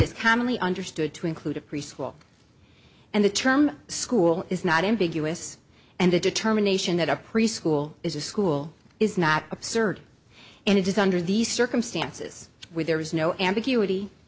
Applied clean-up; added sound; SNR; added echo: none; none; none; none.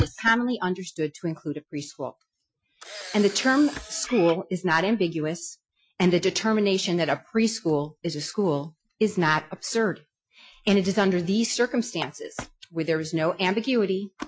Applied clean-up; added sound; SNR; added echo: classical method Wiener filter.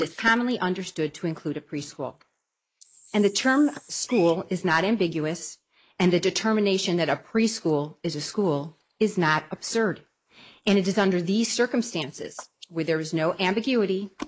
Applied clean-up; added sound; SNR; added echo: neural mask model Resemble Enhance denoiser.